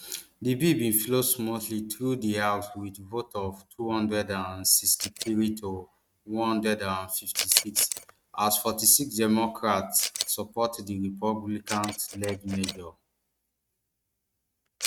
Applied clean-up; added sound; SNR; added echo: neural mask model RNNoise.